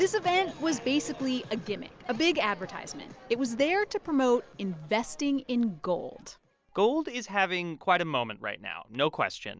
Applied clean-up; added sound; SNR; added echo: none; none; none; none.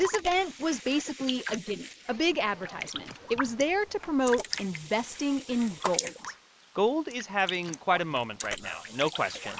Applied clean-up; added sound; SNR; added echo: neural mask model Resemble Enhance denoiser.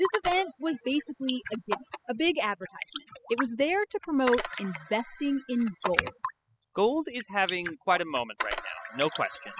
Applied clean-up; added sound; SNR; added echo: classical method spectral subtraction.